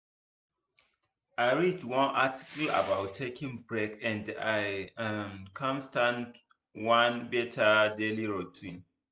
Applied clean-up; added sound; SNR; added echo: none; none; none; none.